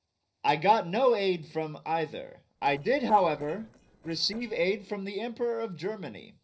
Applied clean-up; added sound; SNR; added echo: neural separator model SepFormer DNS4.